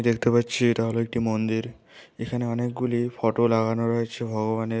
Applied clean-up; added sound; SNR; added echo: none; none; none; none.